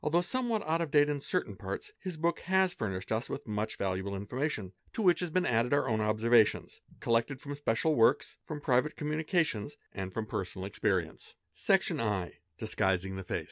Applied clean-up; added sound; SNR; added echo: none; none; none; none.